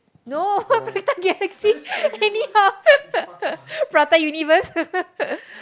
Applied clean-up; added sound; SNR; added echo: none; Brass instrument; 19 dB; none.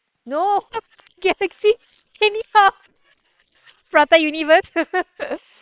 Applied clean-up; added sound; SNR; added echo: neural separator model SepFormer WHAM!.